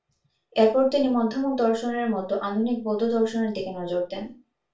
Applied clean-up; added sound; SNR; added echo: none; none; none; reverberation time 0.3 s.